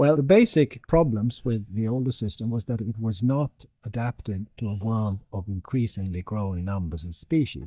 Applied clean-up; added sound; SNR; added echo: neural mask model DeepFilterNet 3.